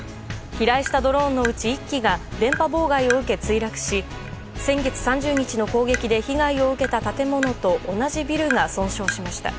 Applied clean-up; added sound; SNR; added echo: none; Tap; 13 dB; none.